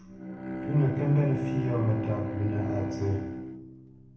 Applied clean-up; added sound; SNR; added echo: none; Bowed string instrument; 5 dB; reverberation time 0.9 s.